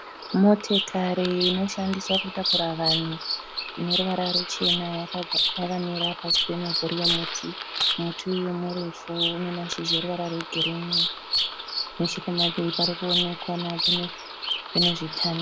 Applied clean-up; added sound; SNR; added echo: none; Bird vocalization, bird call, bird song; 0 dB; none.